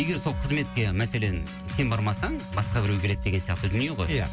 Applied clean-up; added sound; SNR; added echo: none; Wind instrument, woodwind instrument; 13 dB; none.